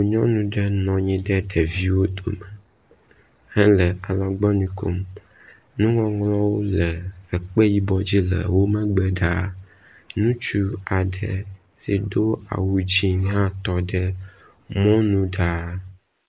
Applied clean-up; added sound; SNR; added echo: neural mask model Resemble Enhance denoiser.